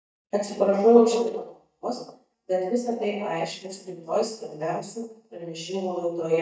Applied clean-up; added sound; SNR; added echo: neural mask model DeepFilterNet 3.